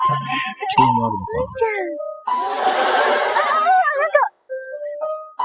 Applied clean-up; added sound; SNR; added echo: classical method spectral subtraction.